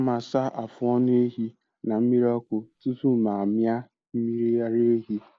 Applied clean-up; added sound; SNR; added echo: neural mask model Resemble Enhance denoiser.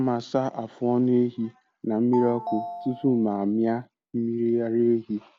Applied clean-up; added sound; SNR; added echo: none; Telephone; 12 dB; none.